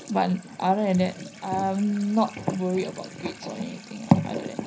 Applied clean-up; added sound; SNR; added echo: none; Sink (filling or washing) / Water tap, faucet; 19 dB; reverberation time 0.4 s.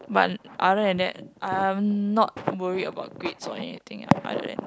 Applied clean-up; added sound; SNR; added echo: none; none; none; none.